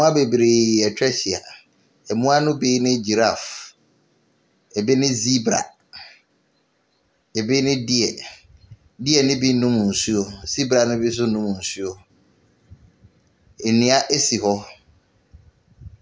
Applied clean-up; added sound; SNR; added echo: none; none; none; none.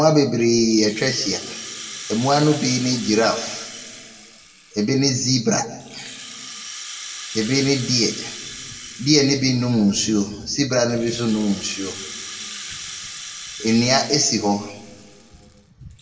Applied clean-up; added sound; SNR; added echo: none; Rattle (instrument); 14 dB; reverberation time 1.5 s.